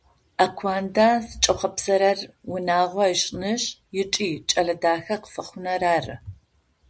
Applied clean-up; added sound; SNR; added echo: none; none; none; none.